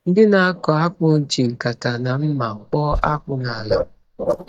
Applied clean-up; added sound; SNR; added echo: neural mask model DeepFilterNet 3.